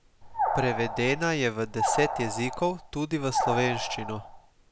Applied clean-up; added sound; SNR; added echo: none; Animal; 2 dB; none.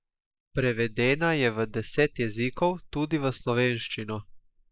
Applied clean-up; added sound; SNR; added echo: neural mask model Resemble Enhance denoiser.